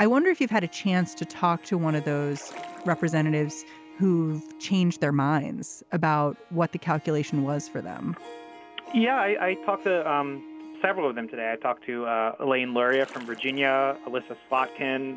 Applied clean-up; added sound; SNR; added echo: none; Harp + Splash, splatter; 18 dB; none.